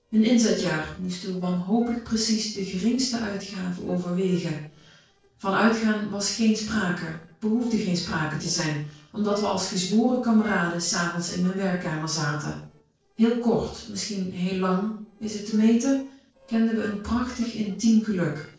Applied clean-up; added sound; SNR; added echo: neural separator model SepFormer DNS4.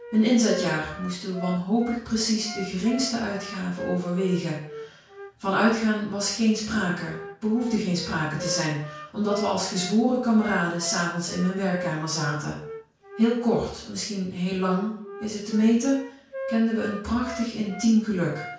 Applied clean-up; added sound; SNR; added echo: none; Wind instrument, woodwind instrument; 14 dB; reverberation time 0.5 s.